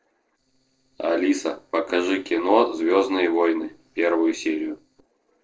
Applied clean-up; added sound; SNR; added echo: neural separator model SepFormer DNS4.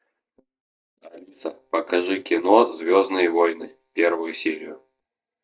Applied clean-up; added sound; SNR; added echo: neural mask model DeepFilterNet 3.